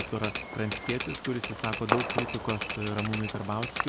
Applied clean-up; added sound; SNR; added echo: none; Fireworks + Typewriter; 0 dB; none.